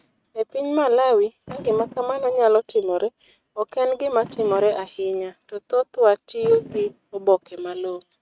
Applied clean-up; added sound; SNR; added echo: neural mask model RNNoise.